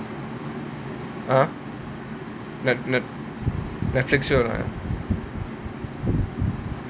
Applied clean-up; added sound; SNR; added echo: none; none; none; none.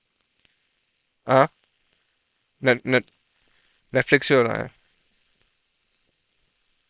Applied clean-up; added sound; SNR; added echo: neural separator model SepFormer WHAM!.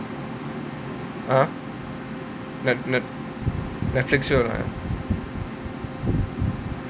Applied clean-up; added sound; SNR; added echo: none; Keyboard (musical); 14 dB; none.